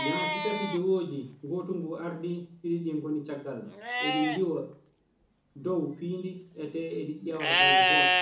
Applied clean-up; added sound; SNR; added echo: none; Livestock, farm animals, working animals; -2 dB; reverberation time 0.7 s.